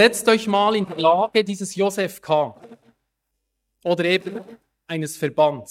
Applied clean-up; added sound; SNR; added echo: neural mask model DeepFilterNet 3.